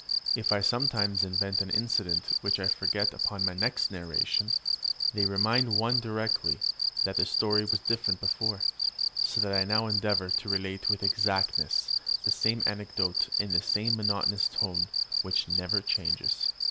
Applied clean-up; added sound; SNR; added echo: none; Cricket; -5 dB; none.